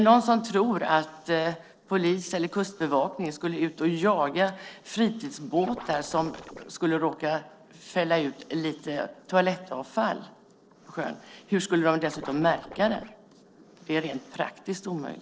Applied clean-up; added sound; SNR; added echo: neural separator model SepFormer DNS4.